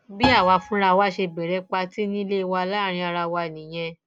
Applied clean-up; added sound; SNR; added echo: none; Piano; 10 dB; none.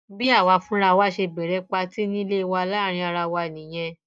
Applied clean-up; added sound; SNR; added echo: neural mask model DeepFilterNet 3.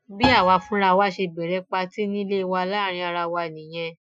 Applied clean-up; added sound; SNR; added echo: classical method Wiener filter.